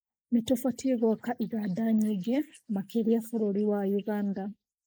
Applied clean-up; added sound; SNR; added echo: neural mask model Resemble Enhance denoiser.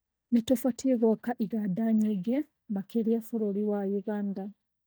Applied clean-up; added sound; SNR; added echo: neural mask model DeepFilterNet 3.